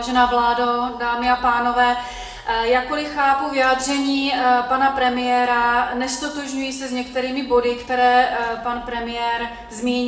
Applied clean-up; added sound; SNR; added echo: none; none; none; reverberation time 0.8 s.